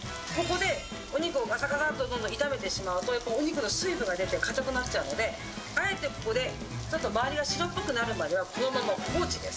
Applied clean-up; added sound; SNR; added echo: none; none; none; none.